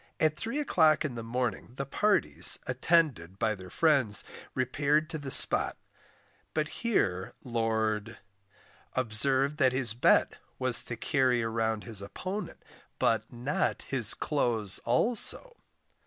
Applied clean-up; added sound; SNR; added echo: none; none; none; none.